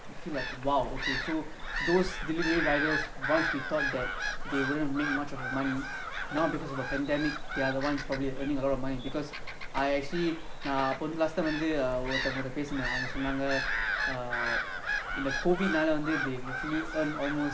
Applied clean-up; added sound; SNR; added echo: none; Gull, seagull / Bird vocalization, bird call, bird song; 2 dB; none.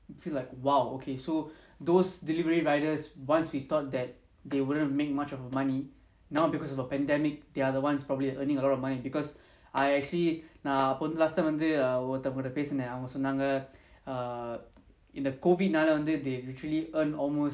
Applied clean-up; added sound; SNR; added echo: none; none; none; none.